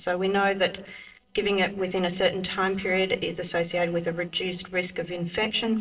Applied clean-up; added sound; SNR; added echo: neural separator model SepFormer DNS4.